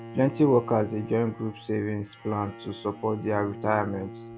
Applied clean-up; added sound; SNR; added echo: none; Bowed string instrument; 14 dB; none.